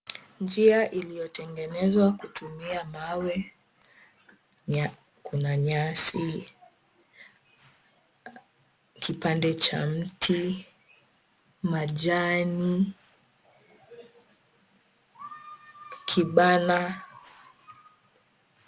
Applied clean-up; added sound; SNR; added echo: none; none; none; none.